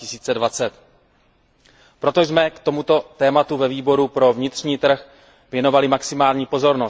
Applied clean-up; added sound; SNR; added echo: none; none; none; none.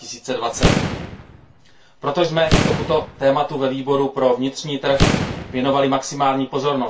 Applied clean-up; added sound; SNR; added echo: none; Boom; 2 dB; reverberation time 0.2 s.